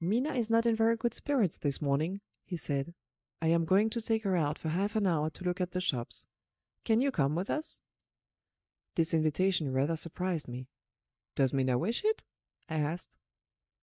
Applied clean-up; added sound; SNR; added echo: neural mask model DeepFilterNet 3.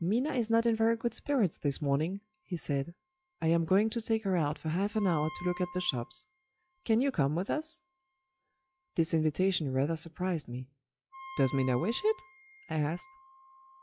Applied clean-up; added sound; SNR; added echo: classical method log-MMSE.